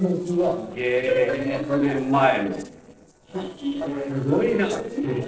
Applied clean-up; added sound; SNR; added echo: neural separator model SepFormer DNS4.